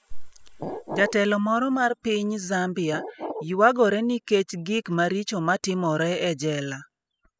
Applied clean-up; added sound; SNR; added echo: classical method spectral subtraction.